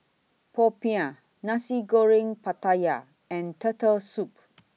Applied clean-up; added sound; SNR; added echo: none; none; none; none.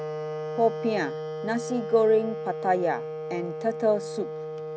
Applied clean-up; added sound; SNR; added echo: none; Wind instrument, woodwind instrument; 6 dB; none.